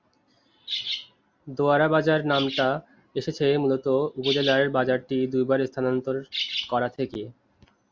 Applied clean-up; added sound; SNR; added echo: none; none; none; none.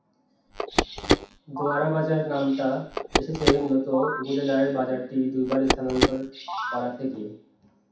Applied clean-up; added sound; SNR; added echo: none; Telephone; 2 dB; reverberation time 0.7 s.